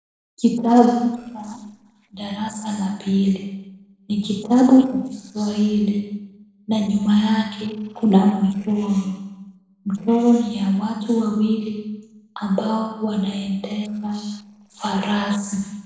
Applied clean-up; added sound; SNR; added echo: neural separator model SepFormer DNS4.